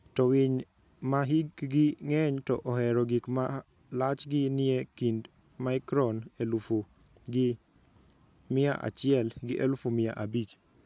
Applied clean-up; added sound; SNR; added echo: none; none; none; none.